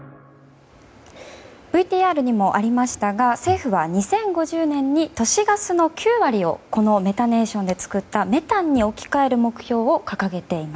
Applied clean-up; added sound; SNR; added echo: none; none; none; none.